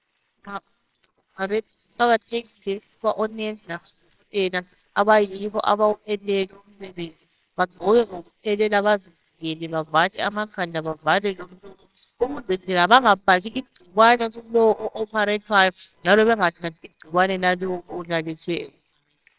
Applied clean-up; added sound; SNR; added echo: neural separator model SepFormer WHAMR!.